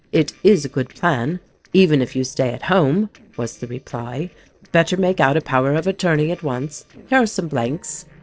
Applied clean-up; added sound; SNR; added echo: neural separator model SepFormer DNS4.